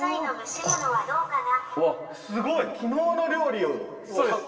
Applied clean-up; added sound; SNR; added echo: none; Glass; 4 dB; reverberation time 2.6 s.